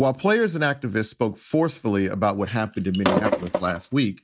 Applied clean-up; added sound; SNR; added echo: neural mask model RNNoise.